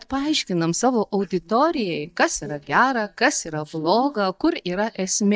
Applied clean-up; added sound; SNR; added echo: neural mask model DeepFilterNet 3.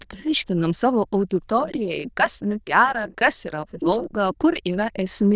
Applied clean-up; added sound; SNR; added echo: neural diffusion model UNIVERSE++.